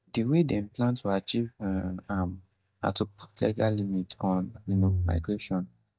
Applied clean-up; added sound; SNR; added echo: neural mask model DeepFilterNet 3.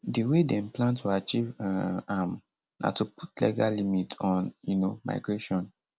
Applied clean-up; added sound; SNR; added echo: none; none; none; none.